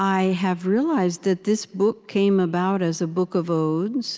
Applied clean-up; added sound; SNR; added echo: none; none; none; none.